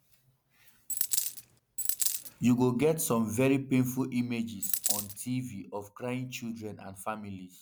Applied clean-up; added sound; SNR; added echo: none; Coin (dropping); 0 dB; none.